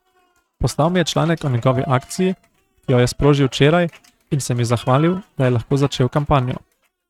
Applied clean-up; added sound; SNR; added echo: neural mask model RNNoise.